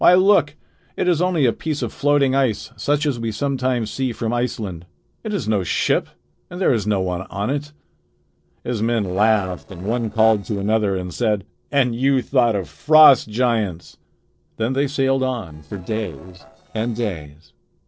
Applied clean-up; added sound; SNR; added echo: neural separator model SepFormer DNS4.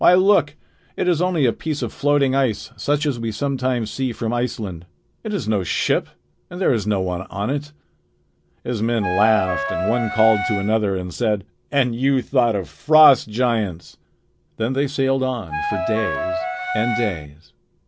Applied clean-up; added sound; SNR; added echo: none; Wind instrument, woodwind instrument; 3 dB; none.